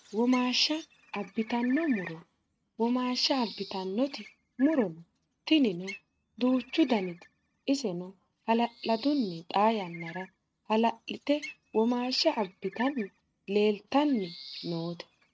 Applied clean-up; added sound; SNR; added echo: neural mask model RNNoise.